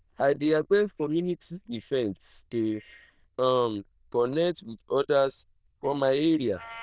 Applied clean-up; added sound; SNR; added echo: neural diffusion model UNIVERSE++.